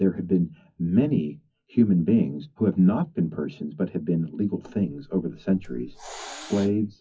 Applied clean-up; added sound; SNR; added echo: classical method WPE with log-MMSE.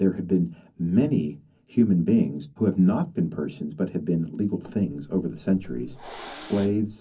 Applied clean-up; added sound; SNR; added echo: none; Hiss; 17 dB; reverberation time 0.4 s.